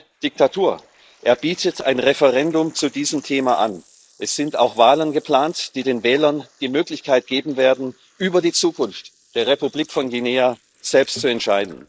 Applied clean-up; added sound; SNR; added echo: neural mask model Resemble Enhance denoiser.